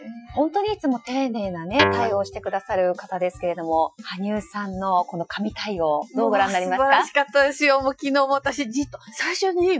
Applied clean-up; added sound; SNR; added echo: classical method Wiener filter.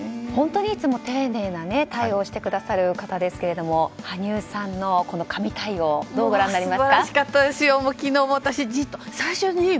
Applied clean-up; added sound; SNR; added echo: none; none; none; none.